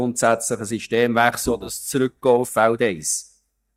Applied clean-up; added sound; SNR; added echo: neural mask model DeepFilterNet 3.